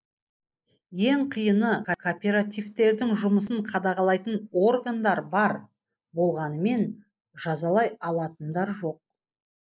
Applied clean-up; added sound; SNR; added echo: neural mask model Resemble Enhance denoiser.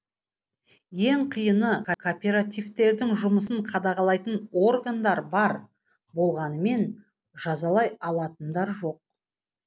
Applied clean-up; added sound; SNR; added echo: none; none; none; none.